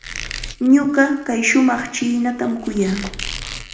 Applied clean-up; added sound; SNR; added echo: none; Squeak; 14 dB; reverberation time 0.8 s.